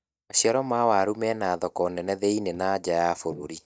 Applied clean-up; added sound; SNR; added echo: neural mask model DeepFilterNet 3.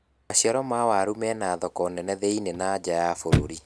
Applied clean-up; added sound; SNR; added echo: none; Chirp, tweet / Slam / Car; 7 dB; none.